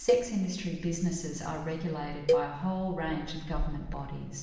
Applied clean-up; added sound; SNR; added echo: none; Cowbell; 1 dB; reverberation time 1.1 s.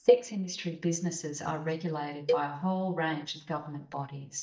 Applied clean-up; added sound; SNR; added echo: neural mask model DeepFilterNet 3.